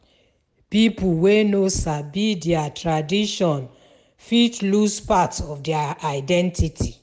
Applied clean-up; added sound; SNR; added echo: none; none; none; none.